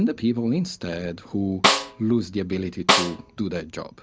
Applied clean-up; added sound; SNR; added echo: none; Snare drum; -3 dB; none.